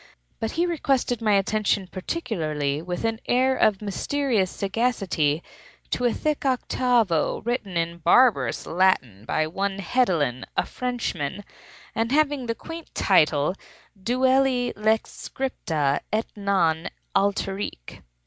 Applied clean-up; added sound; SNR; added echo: none; none; none; none.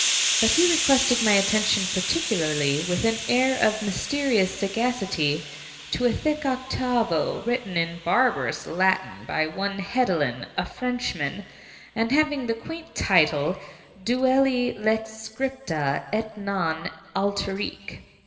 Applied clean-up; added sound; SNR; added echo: none; Hiss; 7 dB; reverberation time 1.4 s.